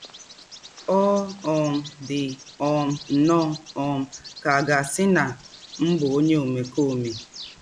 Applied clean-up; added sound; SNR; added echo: none; Bird vocalization, bird call, bird song; 19 dB; none.